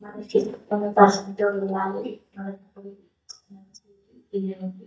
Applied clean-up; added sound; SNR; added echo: neural mask model DeepFilterNet 3.